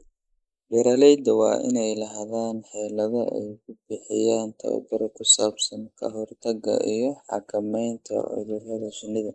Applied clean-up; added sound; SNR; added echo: neural mask model Resemble Enhance denoiser.